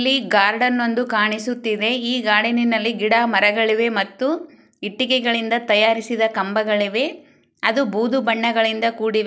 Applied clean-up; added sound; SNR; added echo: none; none; none; none.